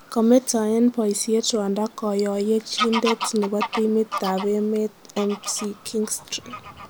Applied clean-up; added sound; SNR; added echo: none; Bird vocalization, bird call, bird song / Fowl; 11 dB; none.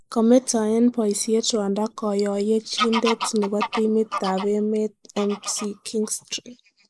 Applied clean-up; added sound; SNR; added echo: neural mask model Resemble Enhance denoiser.